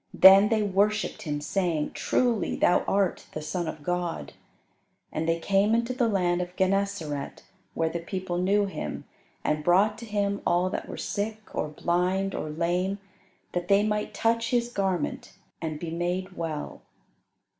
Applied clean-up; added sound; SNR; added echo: none; none; none; none.